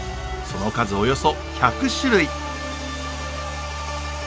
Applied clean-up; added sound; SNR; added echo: none; none; none; none.